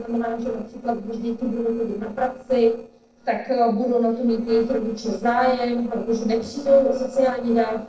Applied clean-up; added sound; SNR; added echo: neural separator model SepFormer DNS4.